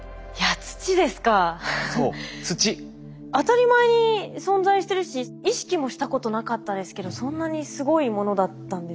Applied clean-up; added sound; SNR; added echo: none; none; none; none.